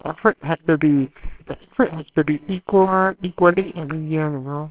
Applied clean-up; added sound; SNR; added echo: neural separator model SepFormer WHAMR!.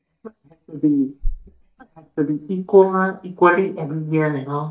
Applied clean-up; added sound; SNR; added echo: neural mask model DeepFilterNet 3.